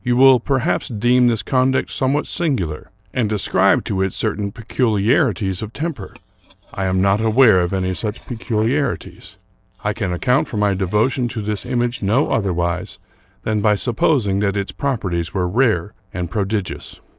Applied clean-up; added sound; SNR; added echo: neural separator model SepFormer DNS4.